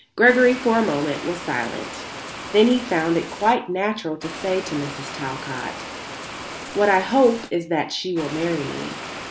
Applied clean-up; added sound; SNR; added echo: none; Water; 12 dB; none.